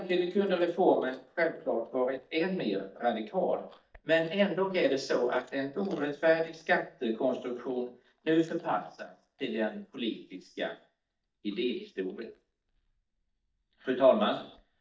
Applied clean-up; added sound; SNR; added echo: neural mask model DeepFilterNet 3.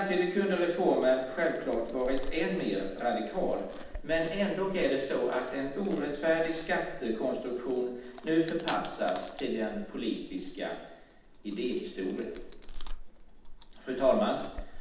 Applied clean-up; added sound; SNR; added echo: none; Chewing, mastication; 10 dB; reverberation time 0.8 s.